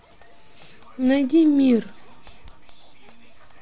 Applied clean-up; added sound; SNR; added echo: none; Zipper (clothing); 16 dB; none.